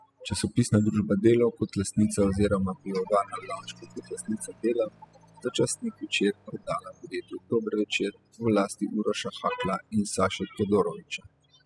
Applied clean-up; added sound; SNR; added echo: classical method spectral subtraction.